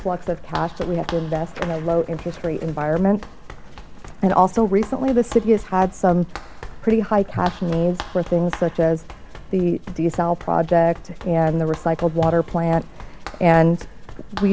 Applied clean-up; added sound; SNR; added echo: none; Run; 14 dB; none.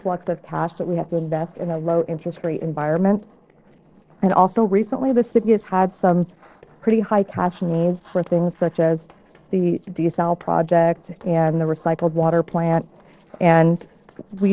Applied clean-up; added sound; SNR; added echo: neural separator model SepFormer DNS4.